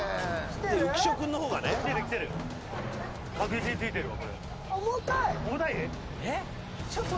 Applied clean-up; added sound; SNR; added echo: none; none; none; none.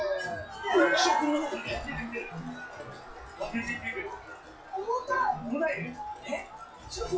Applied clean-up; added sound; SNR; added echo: classical method WPE with log-MMSE.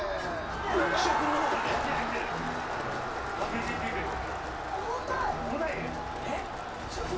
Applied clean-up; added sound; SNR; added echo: none; Crowd; 0 dB; reverberation time 0.3 s.